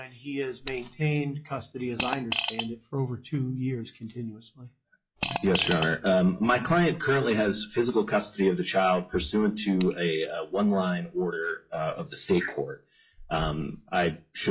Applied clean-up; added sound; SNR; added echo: classical method log-MMSE.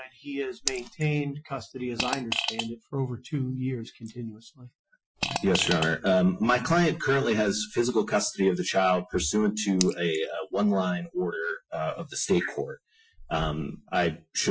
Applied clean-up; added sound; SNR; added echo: classical method Wiener filter.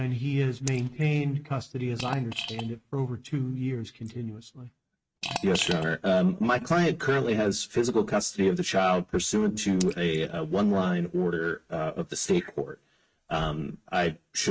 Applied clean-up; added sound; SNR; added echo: neural mask model RNNoise.